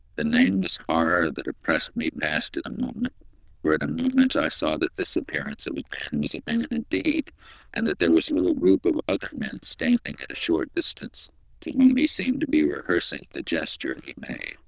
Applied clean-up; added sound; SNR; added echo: neural diffusion model UNIVERSE++.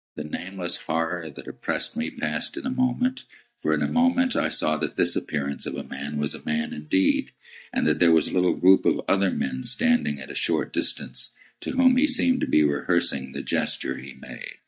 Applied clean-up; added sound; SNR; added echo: neural mask model DeepFilterNet 3.